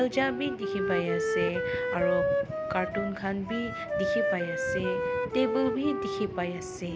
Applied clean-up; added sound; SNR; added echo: none; Wind instrument, woodwind instrument; -1 dB; none.